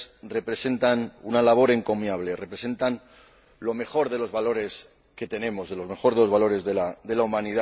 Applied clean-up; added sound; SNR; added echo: none; none; none; none.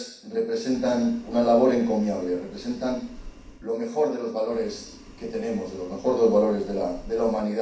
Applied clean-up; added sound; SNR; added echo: none; Boiling; 20 dB; reverberation time 0.6 s.